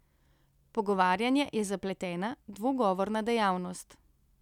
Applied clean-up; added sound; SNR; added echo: none; none; none; none.